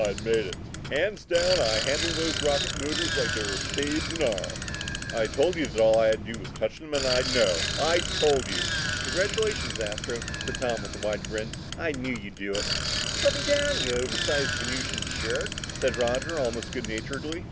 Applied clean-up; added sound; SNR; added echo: none; Bicycle; 2 dB; none.